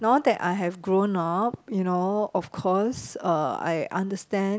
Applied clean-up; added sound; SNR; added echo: none; none; none; none.